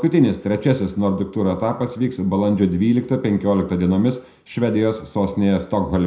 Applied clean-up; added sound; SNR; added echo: none; none; none; reverberation time 0.5 s.